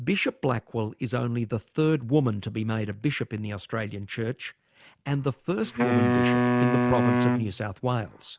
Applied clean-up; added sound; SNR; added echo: none; Wind instrument, woodwind instrument; -3 dB; none.